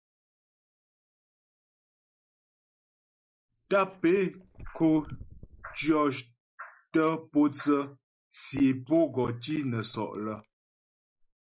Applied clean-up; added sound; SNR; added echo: neural mask model Resemble Enhance denoiser.